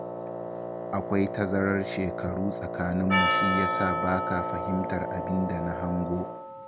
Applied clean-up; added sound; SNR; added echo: none; Wind instrument, woodwind instrument + Percussion; 1 dB; none.